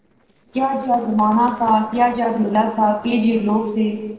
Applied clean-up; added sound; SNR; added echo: neural separator model SepFormer DNS4.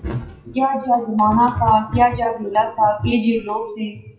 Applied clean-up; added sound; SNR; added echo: classical method WPE with log-MMSE.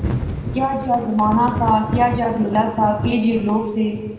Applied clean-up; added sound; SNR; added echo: none; Thunder / Rain; 7 dB; reverberation time 1.0 s.